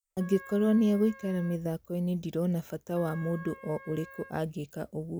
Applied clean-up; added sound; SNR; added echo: none; Wind instrument, woodwind instrument; 20 dB; none.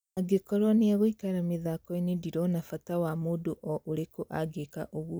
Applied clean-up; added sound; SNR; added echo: none; none; none; none.